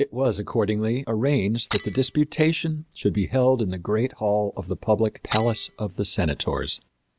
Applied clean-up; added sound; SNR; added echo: none; Shatter; 13 dB; none.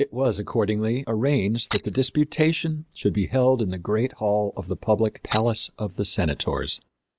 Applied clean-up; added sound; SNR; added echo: neural mask model Resemble Enhance denoiser.